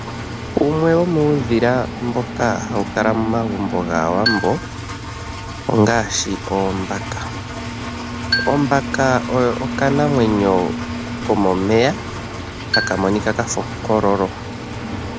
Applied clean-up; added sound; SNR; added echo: none; Marimba, xylophone + Engine; 6 dB; none.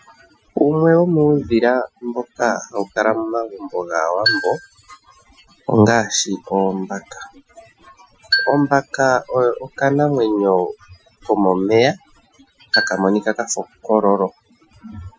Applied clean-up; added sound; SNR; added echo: classical method Wiener filter.